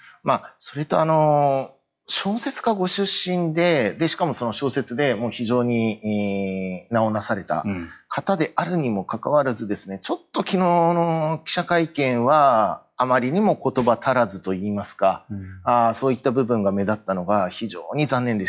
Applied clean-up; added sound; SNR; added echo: classical method log-MMSE.